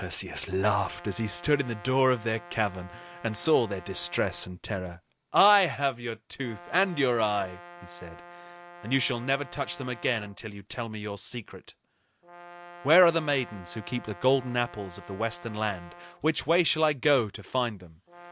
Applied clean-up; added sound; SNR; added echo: none; Brass instrument; 20 dB; none.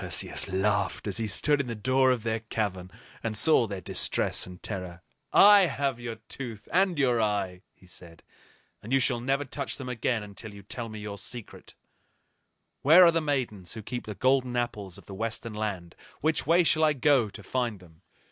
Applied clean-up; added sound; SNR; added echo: none; none; none; none.